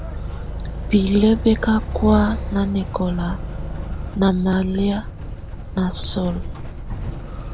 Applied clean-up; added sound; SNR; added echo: none; Motor vehicle (road); 6 dB; none.